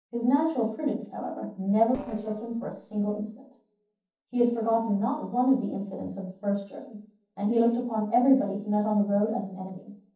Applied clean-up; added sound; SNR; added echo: neural separator model SepFormer DNS4.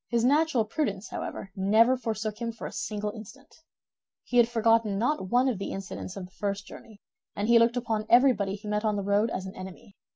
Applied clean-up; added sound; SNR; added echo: none; none; none; none.